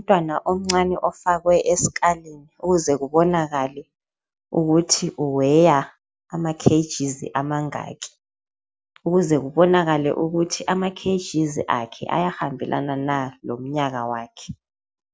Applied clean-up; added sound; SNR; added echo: none; none; none; none.